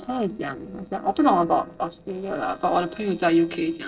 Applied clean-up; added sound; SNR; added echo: neural separator model SepFormer DNS4.